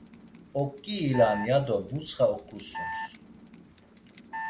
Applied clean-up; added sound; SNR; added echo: none; Alarm; 9 dB; none.